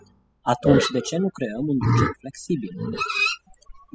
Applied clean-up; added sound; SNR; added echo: classical method spectral subtraction.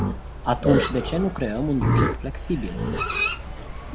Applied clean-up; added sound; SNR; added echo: none; Livestock, farm animals, working animals; -1 dB; none.